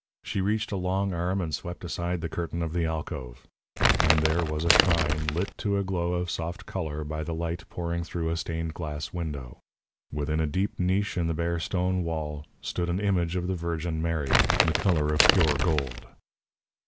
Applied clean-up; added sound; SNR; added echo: none; Crumpling, crinkling; -2 dB; none.